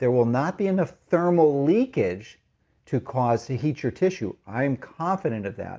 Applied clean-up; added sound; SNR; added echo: none; none; none; none.